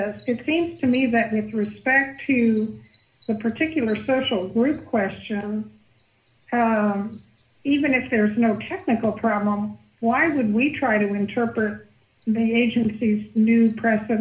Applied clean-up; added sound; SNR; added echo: none; Bird vocalization, bird call, bird song; 13 dB; reverberation time 0.4 s.